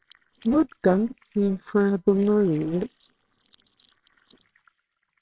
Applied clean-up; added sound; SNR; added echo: neural separator model SepFormer WHAMR!.